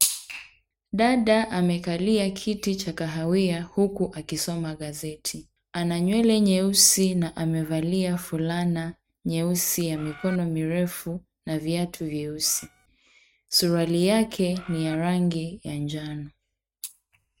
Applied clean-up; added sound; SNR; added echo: neural mask model RNNoise.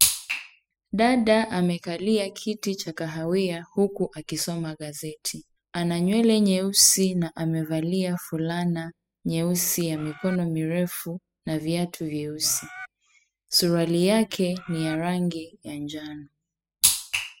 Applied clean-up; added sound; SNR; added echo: classical method spectral subtraction.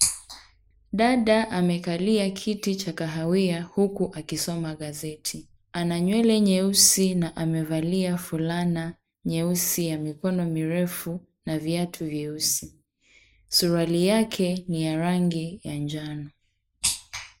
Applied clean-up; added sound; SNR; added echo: neural mask model Resemble Enhance denoiser.